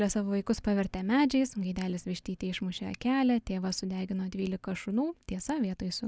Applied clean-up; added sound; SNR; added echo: none; none; none; none.